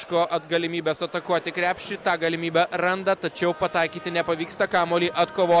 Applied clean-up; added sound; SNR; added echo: none; none; none; none.